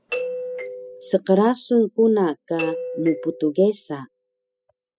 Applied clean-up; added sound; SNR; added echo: classical method spectral subtraction.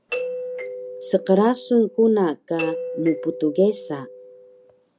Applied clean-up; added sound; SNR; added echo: none; Doorbell; 10 dB; none.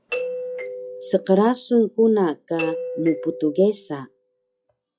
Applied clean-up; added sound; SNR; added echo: classical method log-MMSE.